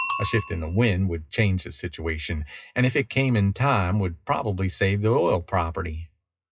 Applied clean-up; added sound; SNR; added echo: classical method WPE with log-MMSE.